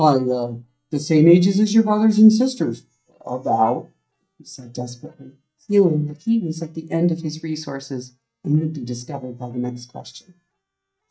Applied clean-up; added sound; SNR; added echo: neural mask model DeepFilterNet 3.